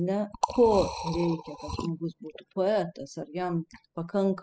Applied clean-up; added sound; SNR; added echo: classical method spectral subtraction.